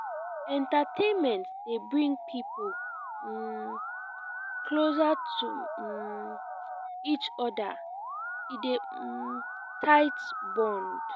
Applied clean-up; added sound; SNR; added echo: none; Musical instrument; 6 dB; none.